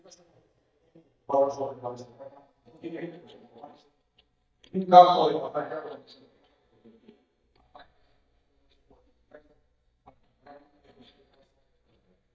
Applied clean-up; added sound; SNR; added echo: neural mask model DeepFilterNet 3.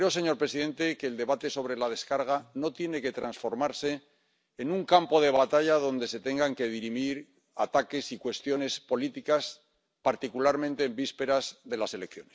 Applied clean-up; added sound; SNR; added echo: none; none; none; none.